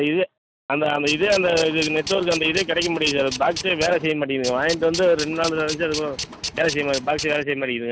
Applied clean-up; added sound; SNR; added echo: none; Tools; 10 dB; none.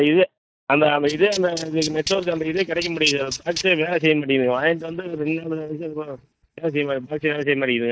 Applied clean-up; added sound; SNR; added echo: neural mask model DeepFilterNet 3.